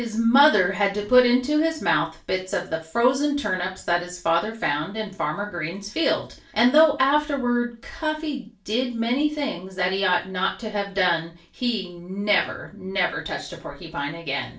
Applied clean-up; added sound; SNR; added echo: none; none; none; reverberation time 0.3 s.